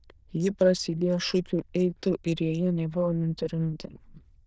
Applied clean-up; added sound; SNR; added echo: neural diffusion model UNIVERSE++.